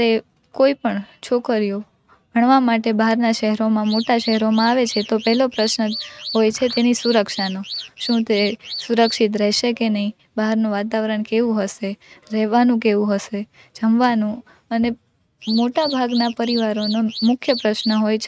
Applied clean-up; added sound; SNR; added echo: neural mask model RNNoise.